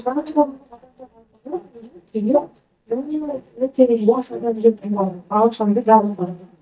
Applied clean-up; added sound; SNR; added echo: neural mask model DeepFilterNet 3.